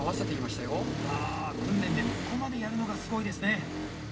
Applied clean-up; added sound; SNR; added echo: none; Accelerating, revving, vroom; 1 dB; reverberation time 0.7 s.